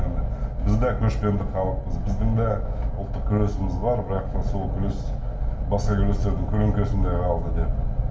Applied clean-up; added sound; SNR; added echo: none; none; none; reverberation time 0.8 s.